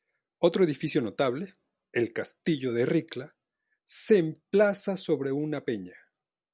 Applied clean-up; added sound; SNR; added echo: none; none; none; none.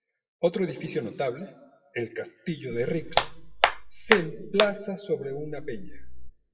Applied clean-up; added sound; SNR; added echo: classical method WPE with log-MMSE.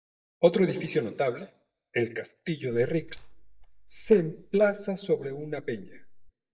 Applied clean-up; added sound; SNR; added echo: neural mask model DeepFilterNet 3.